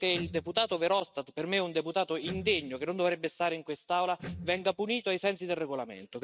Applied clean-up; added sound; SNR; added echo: neural mask model RNNoise.